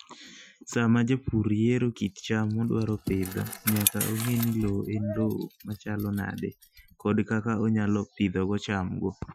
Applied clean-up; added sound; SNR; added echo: classical method Wiener filter.